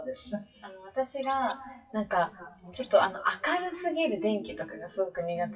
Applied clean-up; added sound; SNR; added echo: classical method WPE with log-MMSE.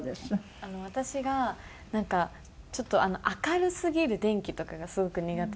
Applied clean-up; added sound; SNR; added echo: none; none; none; none.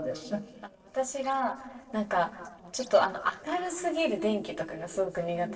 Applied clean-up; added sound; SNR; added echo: neural separator model SepFormer DNS4.